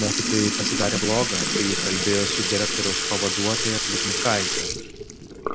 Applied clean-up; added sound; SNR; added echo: none; Sink (filling or washing) / Liquid; -2 dB; none.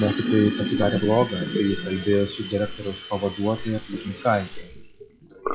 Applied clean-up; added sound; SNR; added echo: classical method log-MMSE.